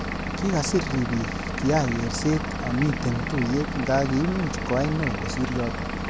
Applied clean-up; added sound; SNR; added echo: none; Engine / Vehicle; 3 dB; none.